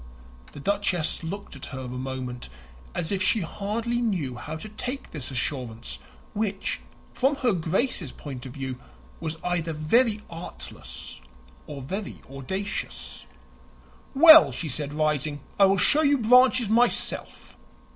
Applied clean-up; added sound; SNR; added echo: none; none; none; none.